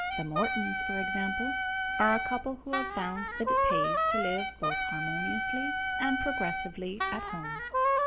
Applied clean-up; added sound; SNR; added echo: none; Wind instrument, woodwind instrument; -4 dB; none.